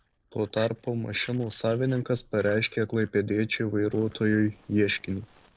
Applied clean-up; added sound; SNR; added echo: neural separator model SepFormer DNS4.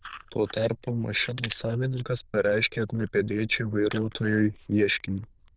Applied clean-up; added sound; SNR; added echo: neural diffusion model UNIVERSE++.